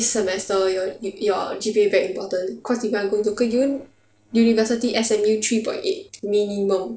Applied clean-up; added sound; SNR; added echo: neural separator model SepFormer DNS4.